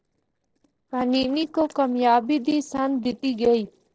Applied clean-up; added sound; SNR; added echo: neural separator model SepFormer DNS4.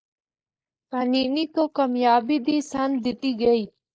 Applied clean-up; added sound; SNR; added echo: neural mask model Resemble Enhance denoiser.